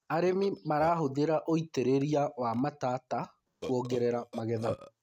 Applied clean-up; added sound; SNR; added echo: neural mask model RNNoise.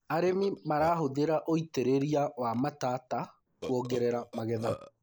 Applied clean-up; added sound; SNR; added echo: neural mask model Resemble Enhance denoiser.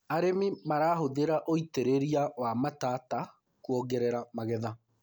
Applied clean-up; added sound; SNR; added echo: none; none; none; none.